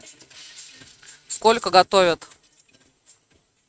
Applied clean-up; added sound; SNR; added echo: neural mask model RNNoise.